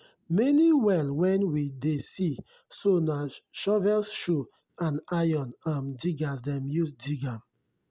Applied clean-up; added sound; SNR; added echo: none; none; none; none.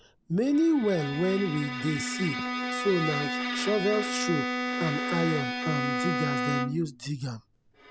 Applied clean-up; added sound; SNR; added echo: none; Bowed string instrument; 3 dB; none.